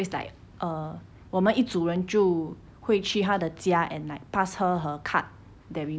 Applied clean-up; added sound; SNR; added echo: none; none; none; none.